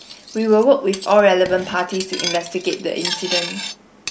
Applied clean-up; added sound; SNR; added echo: none; Cutlery, silverware; 10 dB; none.